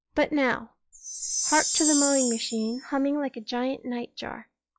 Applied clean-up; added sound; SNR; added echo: classical method log-MMSE.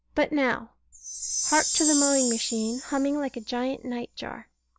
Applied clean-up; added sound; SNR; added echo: none; Chime; 4 dB; none.